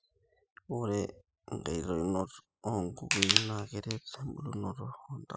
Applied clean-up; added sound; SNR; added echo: classical method spectral subtraction.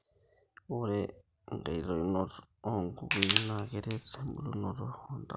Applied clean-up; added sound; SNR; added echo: none; Crushing; -3 dB; none.